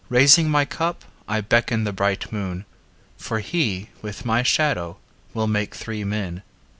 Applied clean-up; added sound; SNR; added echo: none; none; none; none.